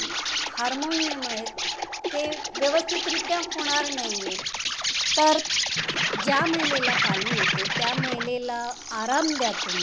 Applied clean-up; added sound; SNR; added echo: none; Insect; -1 dB; none.